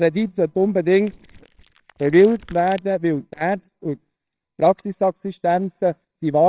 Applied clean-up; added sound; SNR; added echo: neural separator model SepFormer WHAMR!.